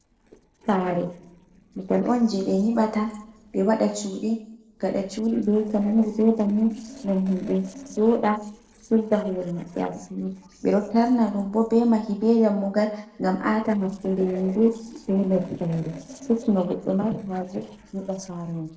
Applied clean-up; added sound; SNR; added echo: neural separator model SepFormer DNS4.